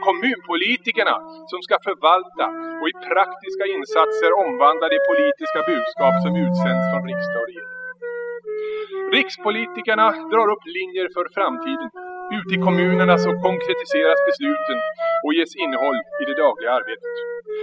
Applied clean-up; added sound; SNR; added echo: classical method spectral subtraction.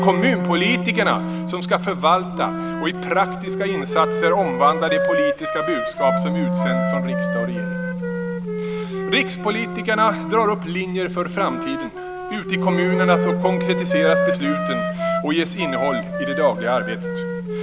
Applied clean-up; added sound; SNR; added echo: none; Wind instrument, woodwind instrument + Wind instrument, woodwind instrument; 0 dB; none.